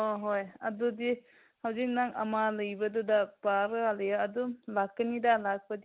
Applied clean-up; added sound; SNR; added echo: none; none; none; none.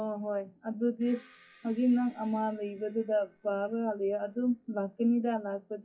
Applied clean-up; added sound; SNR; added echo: classical method WPE with log-MMSE.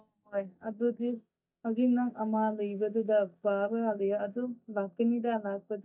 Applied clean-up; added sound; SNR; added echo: neural mask model DeepFilterNet 3.